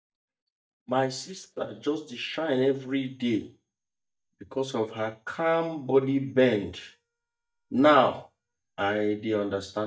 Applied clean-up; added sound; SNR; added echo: neural mask model DeepFilterNet 3.